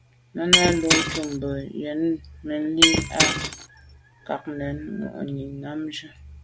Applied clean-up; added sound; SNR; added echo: none; Shatter; -3 dB; none.